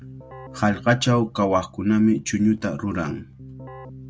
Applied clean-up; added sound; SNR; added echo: none; Keyboard (musical); 19 dB; none.